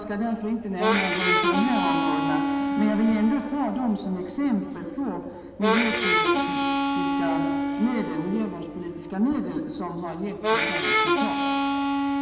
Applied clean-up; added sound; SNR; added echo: none; Harmonica; -1 dB; reverberation time 2.0 s.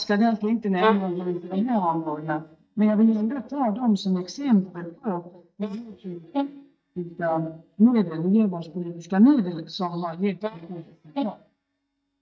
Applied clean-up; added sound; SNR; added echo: neural mask model DeepFilterNet 3.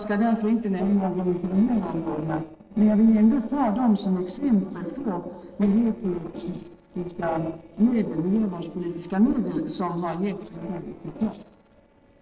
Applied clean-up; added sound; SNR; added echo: neural separator model SepFormer DNS4.